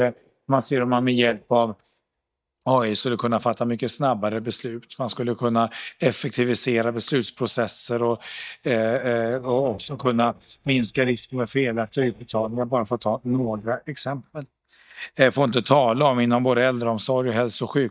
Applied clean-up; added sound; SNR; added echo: neural mask model DeepFilterNet 3.